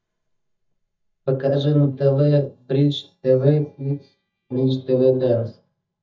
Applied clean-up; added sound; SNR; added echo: neural mask model DeepFilterNet 3.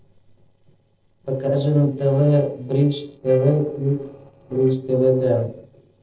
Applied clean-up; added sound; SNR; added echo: neural separator model SepFormer DNS4.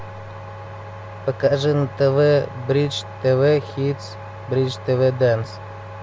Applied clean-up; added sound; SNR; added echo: none; none; none; none.